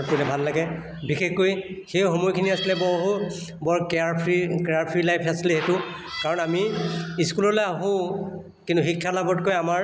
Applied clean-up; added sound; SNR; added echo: none; none; none; none.